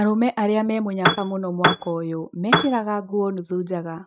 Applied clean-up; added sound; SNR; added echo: neural mask model RNNoise.